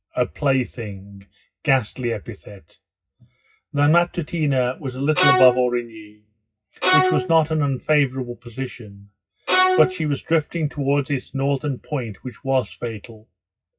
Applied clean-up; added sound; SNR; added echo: classical method WPE with log-MMSE.